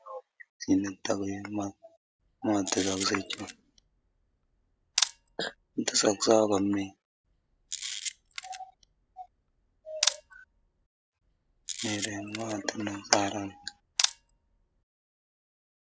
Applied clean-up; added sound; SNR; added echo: none; Camera; 5 dB; none.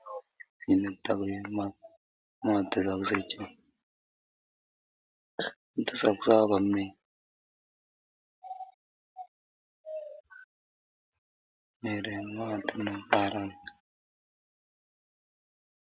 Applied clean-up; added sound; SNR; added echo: none; none; none; none.